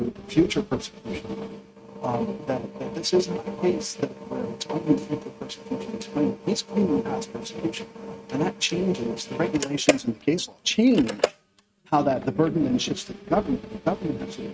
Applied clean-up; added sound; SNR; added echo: neural mask model RNNoise.